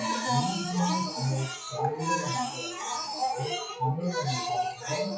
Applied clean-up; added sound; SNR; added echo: classical method WPE with log-MMSE.